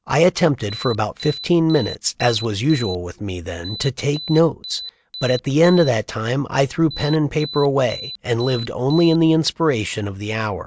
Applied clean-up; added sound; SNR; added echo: none; Alarm; 15 dB; none.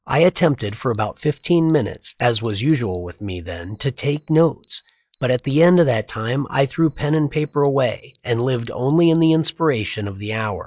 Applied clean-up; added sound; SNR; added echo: classical method log-MMSE.